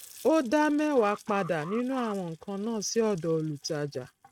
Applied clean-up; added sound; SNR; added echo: neural mask model RNNoise.